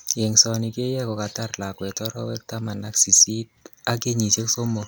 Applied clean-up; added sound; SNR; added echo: none; none; none; none.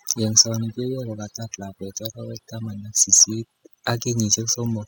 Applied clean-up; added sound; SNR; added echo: classical method spectral subtraction.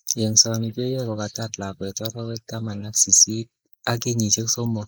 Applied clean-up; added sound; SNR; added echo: neural mask model Resemble Enhance denoiser.